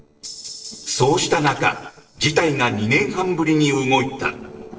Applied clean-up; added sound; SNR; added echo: neural separator model SepFormer DNS4.